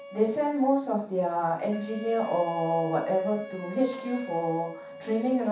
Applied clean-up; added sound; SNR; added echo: none; Wind instrument, woodwind instrument; 15 dB; reverberation time 0.7 s.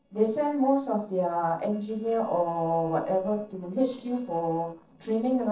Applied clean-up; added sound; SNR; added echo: neural separator model SepFormer DNS4.